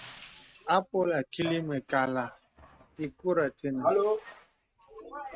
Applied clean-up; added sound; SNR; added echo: neural mask model RNNoise.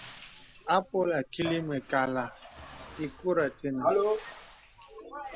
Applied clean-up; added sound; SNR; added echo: none; Bathtub (filling or washing); 16 dB; none.